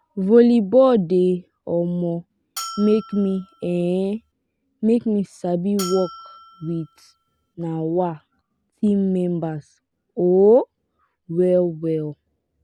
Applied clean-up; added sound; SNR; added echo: none; Bell; 16 dB; none.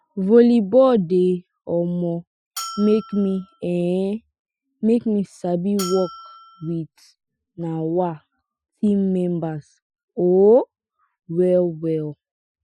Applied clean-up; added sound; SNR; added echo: classical method Wiener filter.